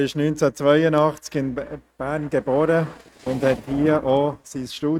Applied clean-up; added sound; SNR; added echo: neural mask model RNNoise.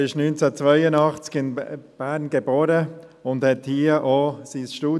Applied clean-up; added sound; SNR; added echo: none; none; none; none.